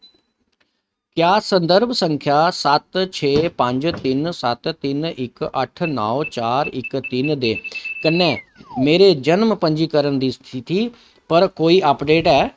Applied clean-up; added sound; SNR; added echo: neural mask model RNNoise.